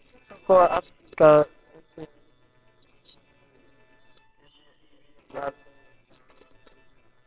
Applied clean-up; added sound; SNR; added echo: neural separator model SepFormer WHAMR!.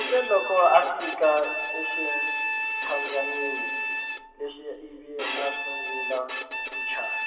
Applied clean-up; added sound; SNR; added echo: none; Bowed string instrument; 3 dB; reverberation time 2.5 s.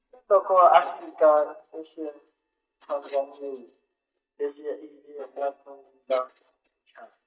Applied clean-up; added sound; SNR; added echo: neural mask model DeepFilterNet 3.